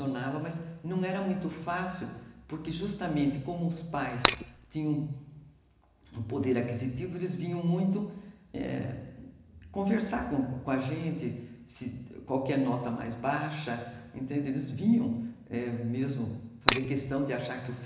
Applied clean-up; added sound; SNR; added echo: none; Shatter; -3 dB; reverberation time 1.0 s.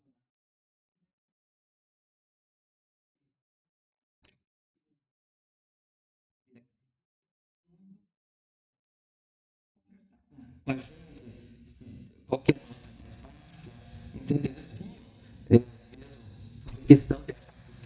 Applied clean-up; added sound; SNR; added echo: neural mask model DeepFilterNet 3.